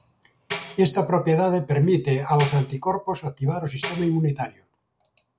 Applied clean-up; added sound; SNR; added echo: none; Tambourine; 4 dB; none.